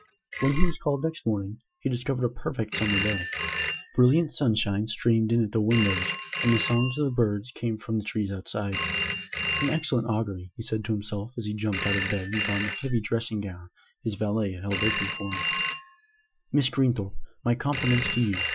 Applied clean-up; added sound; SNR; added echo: classical method Wiener filter.